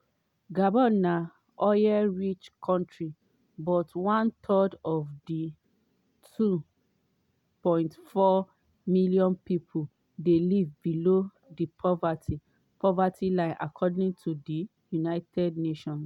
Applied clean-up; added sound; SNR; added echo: none; none; none; none.